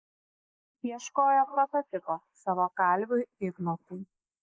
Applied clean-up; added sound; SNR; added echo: neural mask model Resemble Enhance denoiser.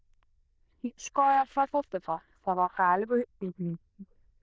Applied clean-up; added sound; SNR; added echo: neural diffusion model UNIVERSE++.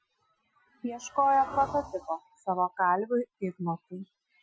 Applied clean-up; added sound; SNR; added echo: classical method Wiener filter.